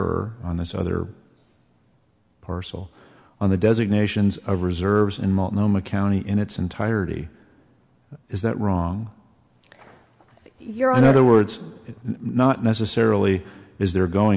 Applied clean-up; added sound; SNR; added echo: none; none; none; none.